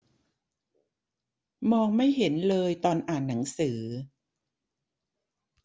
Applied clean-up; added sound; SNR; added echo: none; none; none; none.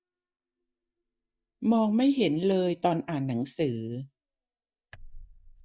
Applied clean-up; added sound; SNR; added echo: neural mask model DeepFilterNet 3.